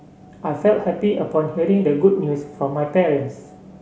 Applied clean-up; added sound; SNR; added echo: none; none; none; none.